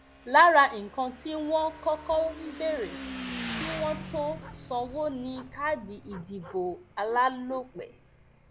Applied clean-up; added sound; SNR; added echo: none; Motorcycle / Engine; 14 dB; none.